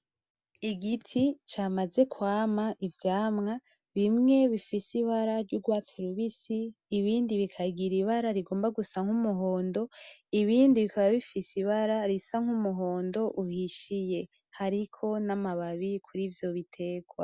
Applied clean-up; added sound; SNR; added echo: none; none; none; none.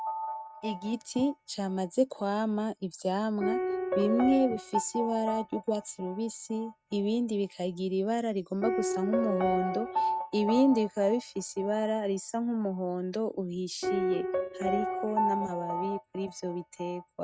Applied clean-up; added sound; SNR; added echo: neural mask model RNNoise.